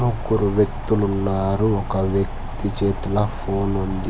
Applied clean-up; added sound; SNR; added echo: none; none; none; none.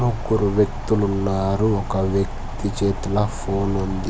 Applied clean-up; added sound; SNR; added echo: none; Printer; 17 dB; none.